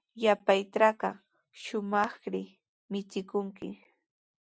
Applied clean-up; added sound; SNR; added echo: none; none; none; none.